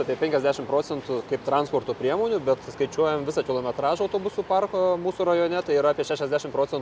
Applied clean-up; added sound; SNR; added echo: none; none; none; none.